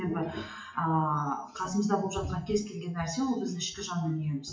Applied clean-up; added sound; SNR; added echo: classical method WPE with log-MMSE.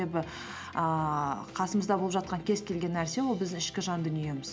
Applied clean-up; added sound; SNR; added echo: none; none; none; none.